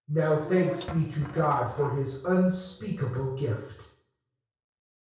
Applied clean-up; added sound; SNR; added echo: neural separator model SepFormer DNS4.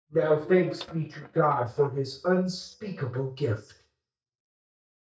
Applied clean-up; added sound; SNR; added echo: neural mask model DeepFilterNet 3.